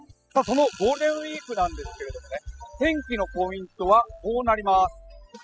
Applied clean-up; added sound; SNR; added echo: classical method spectral subtraction.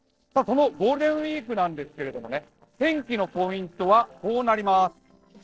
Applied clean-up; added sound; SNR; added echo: neural separator model SepFormer DNS4.